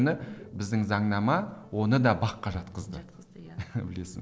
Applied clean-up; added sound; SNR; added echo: neural separator model SepFormer DNS4.